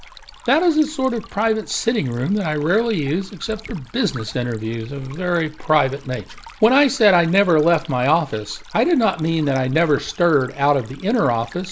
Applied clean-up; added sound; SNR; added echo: none; Stream; 20 dB; none.